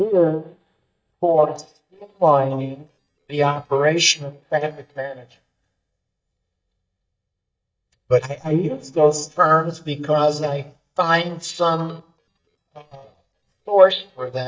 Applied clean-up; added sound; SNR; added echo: neural mask model DeepFilterNet 3.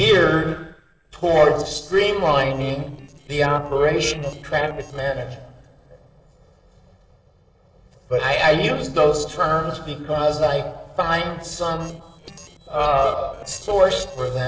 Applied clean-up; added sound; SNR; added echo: neural separator model SepFormer DNS4.